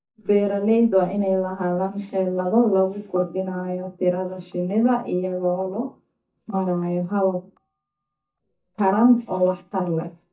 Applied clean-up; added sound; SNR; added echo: neural mask model DeepFilterNet 3.